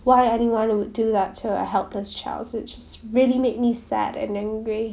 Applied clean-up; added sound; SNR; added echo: none; none; none; none.